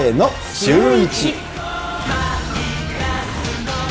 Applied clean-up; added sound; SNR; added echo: none; Mechanisms; 13 dB; none.